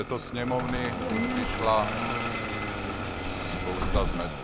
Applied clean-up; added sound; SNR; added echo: none; Subway, metro, underground + Engine starting; -2 dB; none.